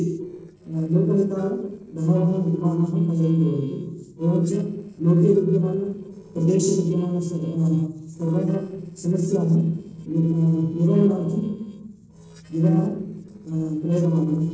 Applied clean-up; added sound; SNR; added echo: neural separator model SepFormer DNS4.